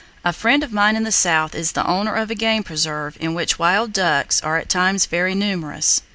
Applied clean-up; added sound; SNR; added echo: none; none; none; none.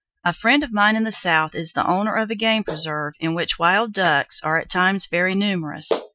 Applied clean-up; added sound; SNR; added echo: classical method Wiener filter.